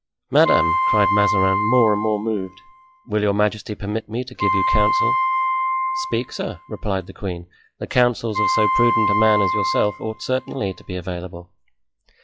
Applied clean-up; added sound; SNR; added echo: classical method log-MMSE.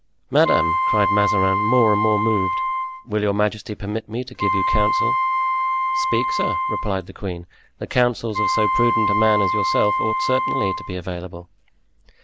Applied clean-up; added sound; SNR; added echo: none; Wind instrument, woodwind instrument; -1 dB; none.